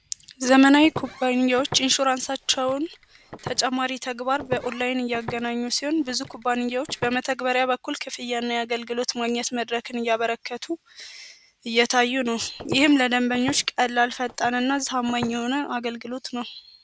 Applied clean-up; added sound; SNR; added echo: none; Walk, footsteps; 16 dB; none.